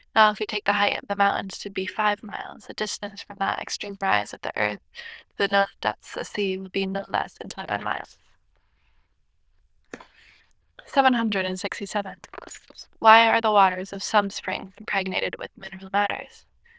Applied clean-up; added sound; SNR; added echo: neural diffusion model UNIVERSE++.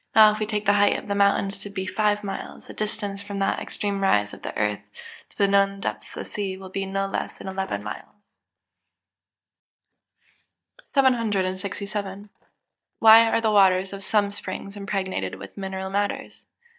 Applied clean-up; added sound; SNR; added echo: neural mask model DeepFilterNet 3.